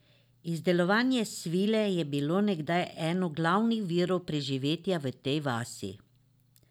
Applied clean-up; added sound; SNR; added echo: none; none; none; none.